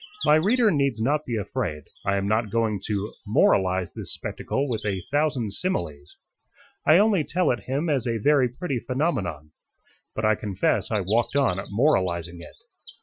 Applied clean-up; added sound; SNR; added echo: classical method Wiener filter.